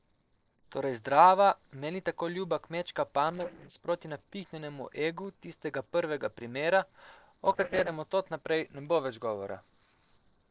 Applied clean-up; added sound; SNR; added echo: neural separator model SepFormer DNS4.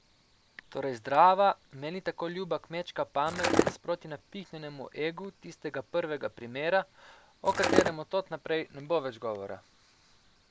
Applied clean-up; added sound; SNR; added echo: none; Skateboard; -5 dB; none.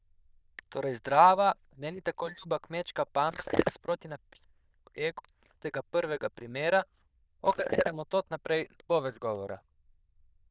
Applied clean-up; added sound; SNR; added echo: neural diffusion model UNIVERSE++.